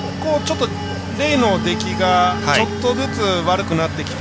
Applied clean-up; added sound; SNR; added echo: none; Piano; 8 dB; none.